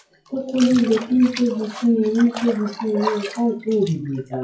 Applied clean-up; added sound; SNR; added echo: classical method WPE with log-MMSE.